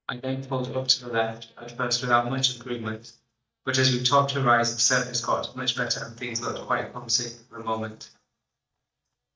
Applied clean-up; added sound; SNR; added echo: neural mask model DeepFilterNet 3.